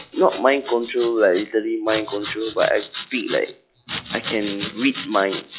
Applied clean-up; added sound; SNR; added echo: classical method log-MMSE.